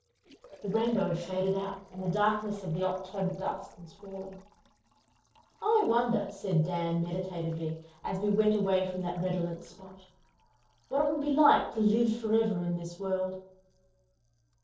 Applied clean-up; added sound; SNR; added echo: neural separator model SepFormer DNS4.